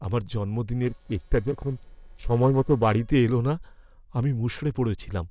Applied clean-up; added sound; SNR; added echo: neural separator model SepFormer DNS4.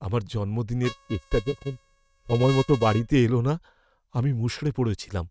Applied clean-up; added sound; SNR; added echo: neural mask model RNNoise.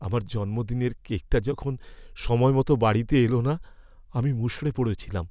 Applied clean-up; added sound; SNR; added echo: none; none; none; none.